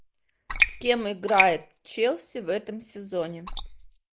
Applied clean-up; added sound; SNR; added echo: neural mask model Resemble Enhance denoiser.